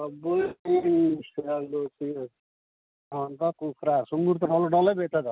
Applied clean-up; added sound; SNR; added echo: none; none; none; none.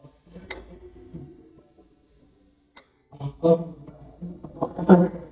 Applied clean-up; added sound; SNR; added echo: neural mask model DeepFilterNet 3.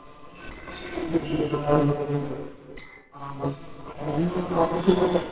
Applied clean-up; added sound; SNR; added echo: neural separator model SepFormer WHAMR!.